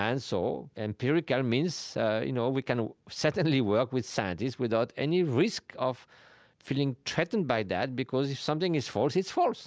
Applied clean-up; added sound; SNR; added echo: none; none; none; none.